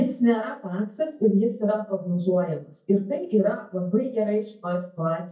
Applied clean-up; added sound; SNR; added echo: neural mask model DeepFilterNet 3.